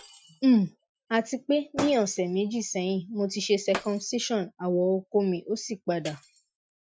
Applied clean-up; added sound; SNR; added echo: classical method Wiener filter.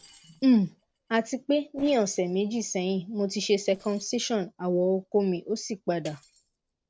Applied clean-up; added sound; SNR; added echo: neural separator model SepFormer DNS4.